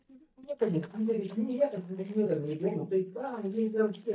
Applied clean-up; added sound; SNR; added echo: neural mask model DeepFilterNet 3.